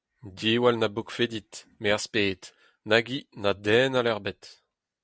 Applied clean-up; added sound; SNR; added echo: none; none; none; none.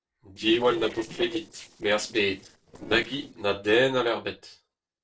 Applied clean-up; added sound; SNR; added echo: neural separator model SepFormer DNS4.